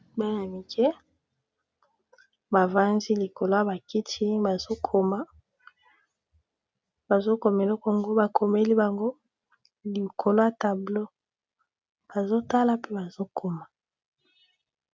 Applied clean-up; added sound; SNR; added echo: none; none; none; none.